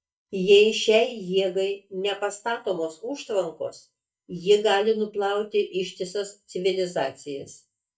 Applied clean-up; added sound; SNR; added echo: neural mask model DeepFilterNet 3.